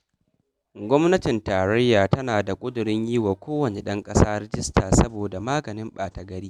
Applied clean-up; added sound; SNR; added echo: none; none; none; none.